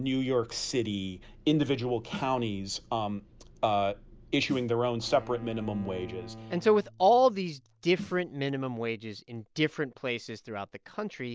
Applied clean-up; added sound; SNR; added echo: none; Snare drum + Bowed string instrument; 17 dB; none.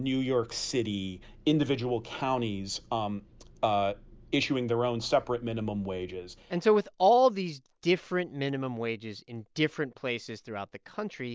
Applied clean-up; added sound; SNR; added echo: none; none; none; none.